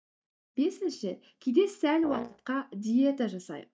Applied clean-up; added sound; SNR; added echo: neural mask model DeepFilterNet 3.